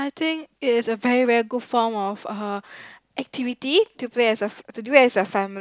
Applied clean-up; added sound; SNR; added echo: none; none; none; none.